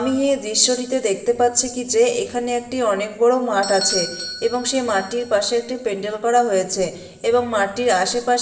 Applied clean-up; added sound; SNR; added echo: none; Bell / Doorbell; 16 dB; reverberation time 1.0 s.